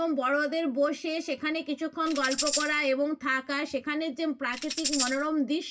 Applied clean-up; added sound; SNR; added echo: none; Tambourine; 4 dB; reverberation time 0.1 s.